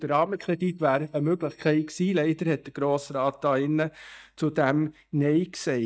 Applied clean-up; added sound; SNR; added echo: neural mask model DeepFilterNet 3.